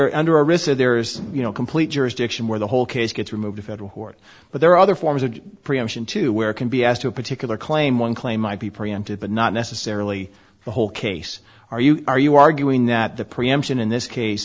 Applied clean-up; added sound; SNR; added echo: none; none; none; none.